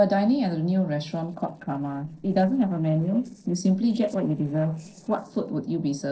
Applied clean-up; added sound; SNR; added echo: neural separator model SepFormer DNS4.